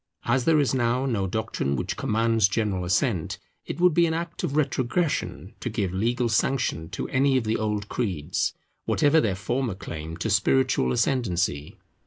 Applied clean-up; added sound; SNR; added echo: none; none; none; none.